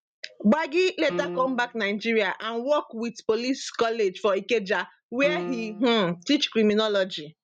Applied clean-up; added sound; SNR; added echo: neural mask model RNNoise.